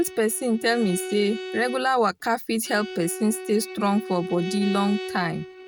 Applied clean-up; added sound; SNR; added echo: neural mask model RNNoise.